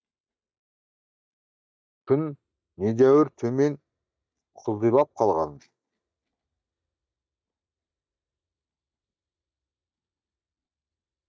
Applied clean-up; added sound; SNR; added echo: neural mask model DeepFilterNet 3.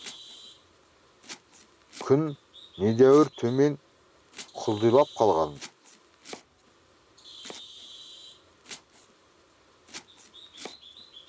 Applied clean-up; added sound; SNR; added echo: none; Domestic sounds, home sounds + Bird; 19 dB; none.